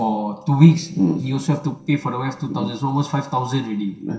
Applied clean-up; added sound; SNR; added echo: neural separator model SepFormer DNS4.